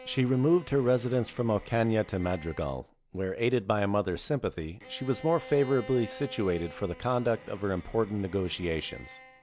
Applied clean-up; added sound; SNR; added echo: none; Bowed string instrument; 20 dB; none.